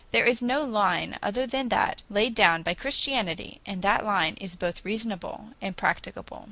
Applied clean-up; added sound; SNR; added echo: none; none; none; none.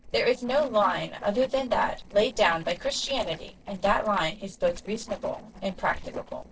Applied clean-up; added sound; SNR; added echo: neural separator model SepFormer DNS4.